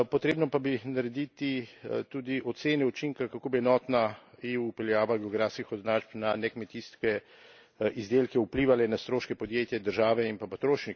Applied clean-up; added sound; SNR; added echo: none; none; none; none.